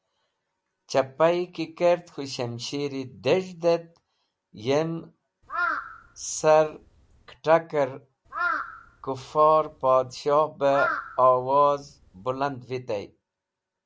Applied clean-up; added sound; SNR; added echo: none; Crow; 8 dB; none.